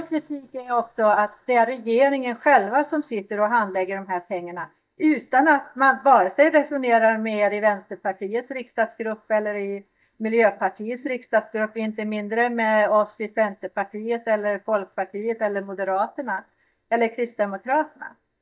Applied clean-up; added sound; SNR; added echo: neural mask model DeepFilterNet 3.